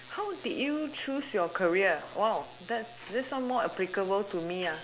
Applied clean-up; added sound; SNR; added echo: none; none; none; none.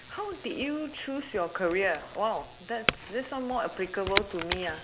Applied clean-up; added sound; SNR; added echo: none; Crack / Crackle; 6 dB; none.